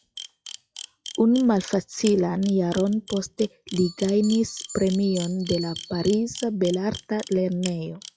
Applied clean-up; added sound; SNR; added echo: classical method log-MMSE.